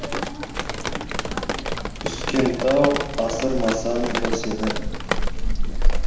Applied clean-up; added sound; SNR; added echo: none; Drip; -4 dB; reverberation time 1.1 s.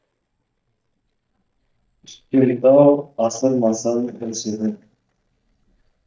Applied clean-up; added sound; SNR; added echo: neural mask model DeepFilterNet 3.